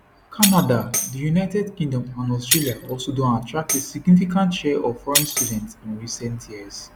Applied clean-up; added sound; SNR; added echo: none; Tambourine + Shatter; 6 dB; none.